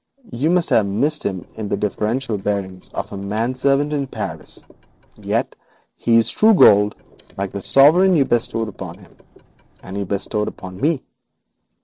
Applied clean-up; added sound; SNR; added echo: neural separator model SepFormer DNS4.